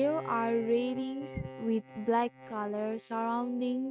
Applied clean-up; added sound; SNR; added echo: neural mask model RNNoise.